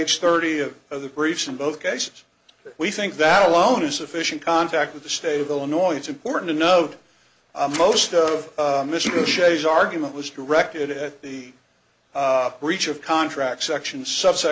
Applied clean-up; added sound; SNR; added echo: none; none; none; none.